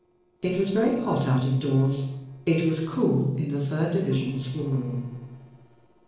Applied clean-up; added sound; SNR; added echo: neural separator model SepFormer DNS4.